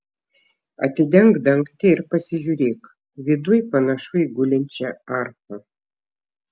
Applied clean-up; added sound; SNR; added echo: none; none; none; none.